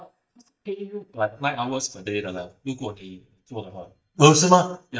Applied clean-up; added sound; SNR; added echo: neural mask model DeepFilterNet 3.